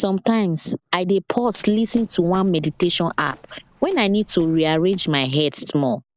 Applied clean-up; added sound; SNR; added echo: neural separator model SepFormer DNS4.